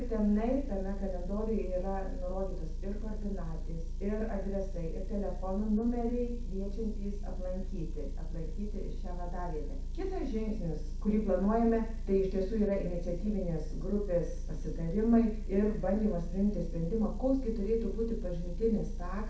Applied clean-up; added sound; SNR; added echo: none; Motor vehicle (road) / Engine; 2 dB; reverberation time 0.6 s.